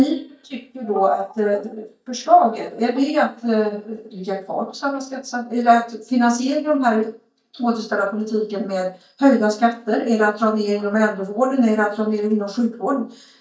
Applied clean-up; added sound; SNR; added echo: neural mask model DeepFilterNet 3.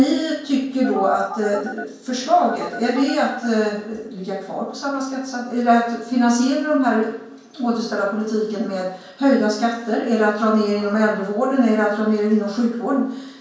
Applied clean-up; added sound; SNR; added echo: none; Telephone; 12 dB; reverberation time 0.5 s.